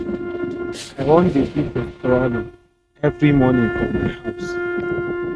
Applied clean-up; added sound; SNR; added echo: neural mask model RNNoise.